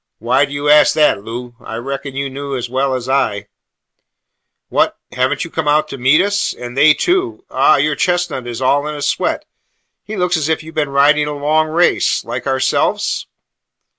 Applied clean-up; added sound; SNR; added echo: none; none; none; none.